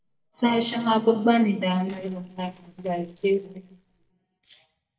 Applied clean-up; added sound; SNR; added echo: neural mask model DeepFilterNet 3.